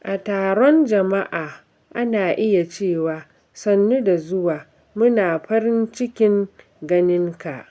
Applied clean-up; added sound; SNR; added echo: none; none; none; none.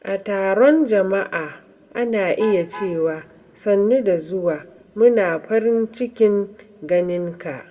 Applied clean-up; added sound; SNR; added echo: none; Alarm / Truck; 18 dB; reverberation time 0.5 s.